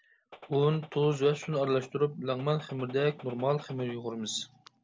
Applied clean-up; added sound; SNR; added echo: none; Gunshot, gunfire; 20 dB; none.